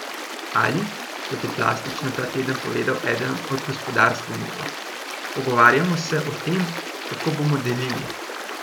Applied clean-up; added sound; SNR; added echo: none; Stream; 7 dB; none.